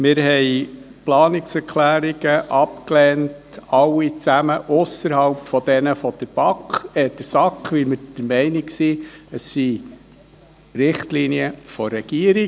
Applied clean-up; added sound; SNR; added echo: none; none; none; none.